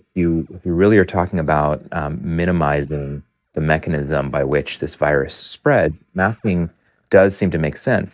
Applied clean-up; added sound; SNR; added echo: neural mask model DeepFilterNet 3.